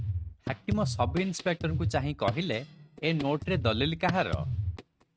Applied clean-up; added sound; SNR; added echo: neural mask model RNNoise.